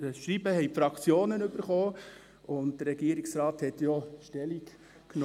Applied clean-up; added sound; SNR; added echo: none; none; none; none.